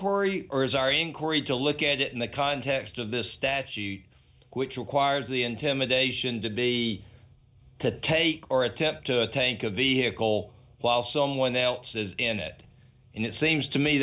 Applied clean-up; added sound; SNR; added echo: none; none; none; none.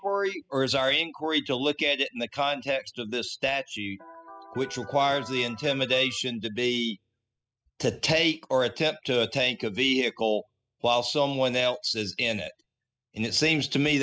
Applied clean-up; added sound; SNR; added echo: classical method spectral subtraction.